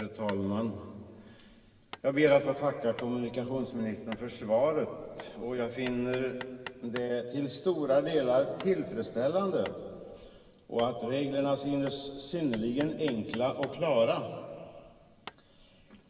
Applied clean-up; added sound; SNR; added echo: none; Hammer; 20 dB; reverberation time 2.7 s.